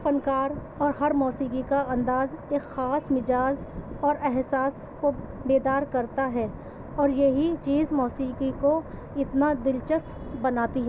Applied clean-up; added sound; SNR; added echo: none; none; none; none.